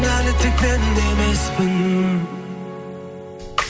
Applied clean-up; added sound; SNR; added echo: none; none; none; none.